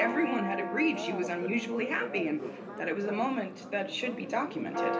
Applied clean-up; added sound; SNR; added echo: none; Church bell; 5 dB; reverberation time 0.3 s.